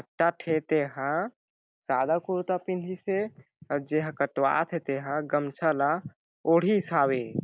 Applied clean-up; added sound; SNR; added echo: none; none; none; none.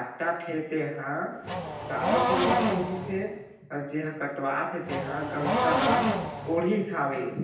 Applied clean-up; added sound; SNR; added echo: none; Race car, auto racing / Accelerating, revving, vroom; -1 dB; reverberation time 0.9 s.